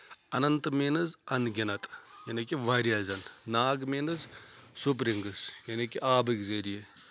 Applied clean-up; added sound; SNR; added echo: none; none; none; none.